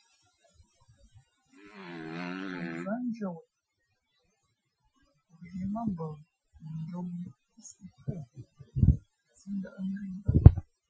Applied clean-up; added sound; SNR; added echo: classical method Wiener filter.